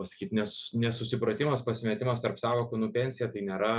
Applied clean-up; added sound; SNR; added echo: none; none; none; none.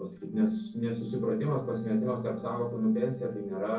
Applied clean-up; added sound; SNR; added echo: neural separator model SepFormer DNS4.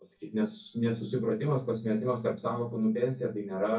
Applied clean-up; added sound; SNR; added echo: neural mask model DeepFilterNet 3.